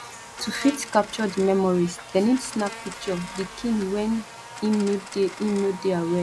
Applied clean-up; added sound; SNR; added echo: none; Buzz + Coin (dropping); 14 dB; none.